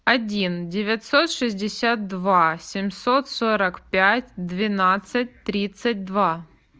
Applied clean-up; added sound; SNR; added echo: none; none; none; none.